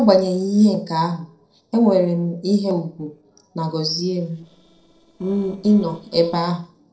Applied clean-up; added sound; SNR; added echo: neural separator model SepFormer DNS4.